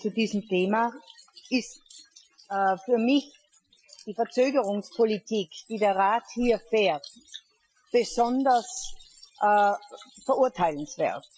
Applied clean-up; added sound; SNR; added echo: classical method Wiener filter.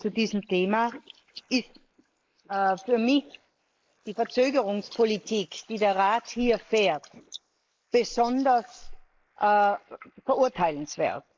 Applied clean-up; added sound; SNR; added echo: neural mask model Resemble Enhance denoiser.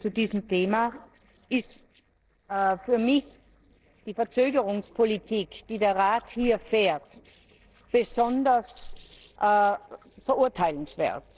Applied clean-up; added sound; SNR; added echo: neural separator model SepFormer DNS4.